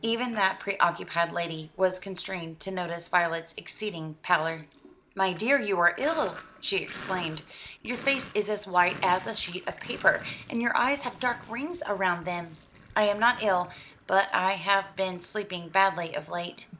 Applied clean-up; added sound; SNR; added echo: none; Sink (filling or washing); 20 dB; none.